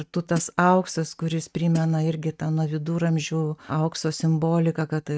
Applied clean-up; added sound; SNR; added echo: neural mask model RNNoise.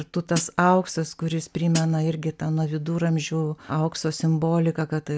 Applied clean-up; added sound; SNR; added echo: none; Hi-hat; 9 dB; none.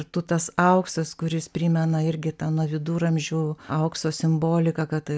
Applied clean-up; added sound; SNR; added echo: none; none; none; none.